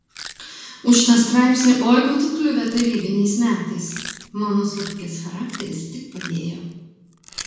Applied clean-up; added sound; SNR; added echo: none; Chewing, mastication; 19 dB; reverberation time 1.2 s.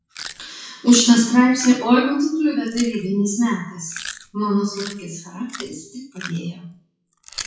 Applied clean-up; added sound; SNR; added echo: classical method WPE with log-MMSE.